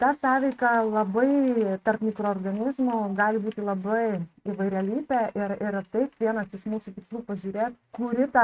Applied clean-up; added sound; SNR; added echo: neural mask model RNNoise.